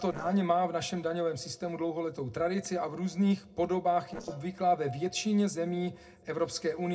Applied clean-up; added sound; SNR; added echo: neural separator model SepFormer DNS4.